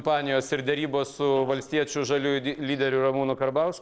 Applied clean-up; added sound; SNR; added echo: neural separator model SepFormer DNS4.